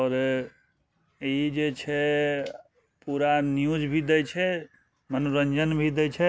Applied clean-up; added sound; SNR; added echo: none; none; none; none.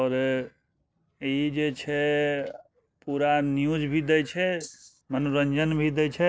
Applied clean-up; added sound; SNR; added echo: neural separator model SepFormer DNS4.